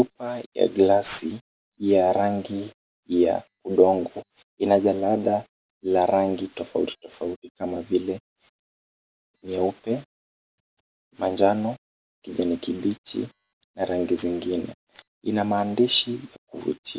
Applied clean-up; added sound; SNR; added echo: none; none; none; none.